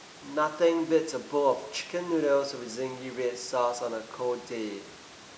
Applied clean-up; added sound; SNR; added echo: none; Water; 19 dB; none.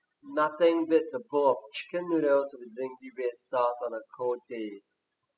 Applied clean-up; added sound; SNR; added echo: classical method spectral subtraction.